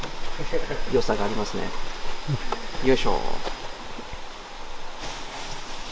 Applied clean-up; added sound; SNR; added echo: none; none; none; none.